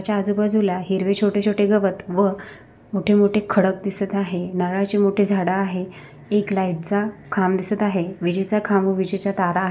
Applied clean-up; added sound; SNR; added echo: none; none; none; none.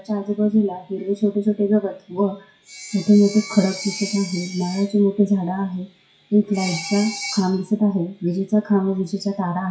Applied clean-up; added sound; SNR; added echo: classical method WPE with log-MMSE.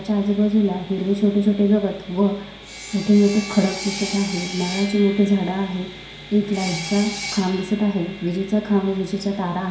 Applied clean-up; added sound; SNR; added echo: none; Sawing; 14 dB; reverberation time 0.7 s.